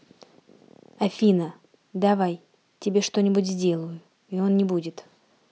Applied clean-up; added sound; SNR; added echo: none; none; none; none.